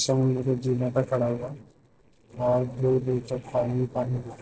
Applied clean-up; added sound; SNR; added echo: neural separator model SepFormer DNS4.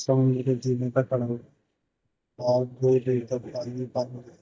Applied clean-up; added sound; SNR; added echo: neural mask model DeepFilterNet 3.